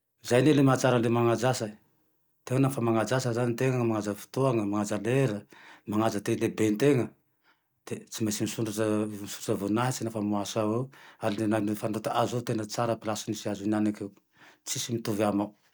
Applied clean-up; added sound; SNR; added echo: none; none; none; none.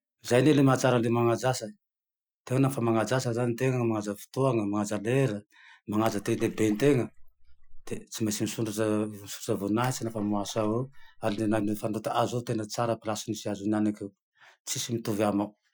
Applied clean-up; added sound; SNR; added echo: classical method Wiener filter.